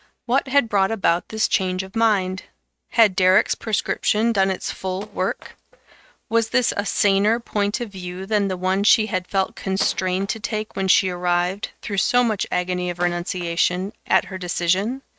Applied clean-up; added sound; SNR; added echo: neural mask model RNNoise.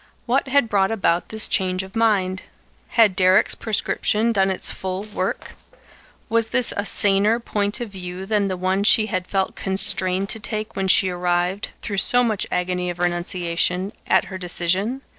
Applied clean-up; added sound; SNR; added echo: neural separator model SepFormer DNS4.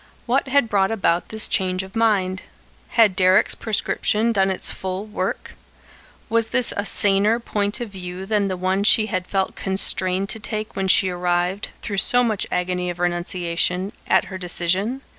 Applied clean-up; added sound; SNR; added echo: none; none; none; none.